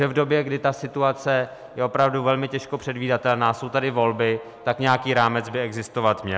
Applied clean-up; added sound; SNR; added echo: none; none; none; none.